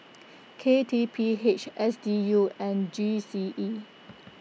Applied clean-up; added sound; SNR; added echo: none; none; none; none.